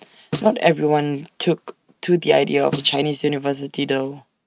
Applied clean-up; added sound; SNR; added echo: neural mask model RNNoise.